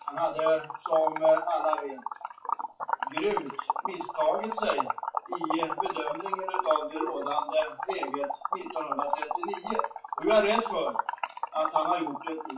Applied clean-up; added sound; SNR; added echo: classical method WPE with log-MMSE.